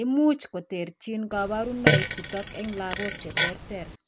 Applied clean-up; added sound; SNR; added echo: none; Fart; -2 dB; none.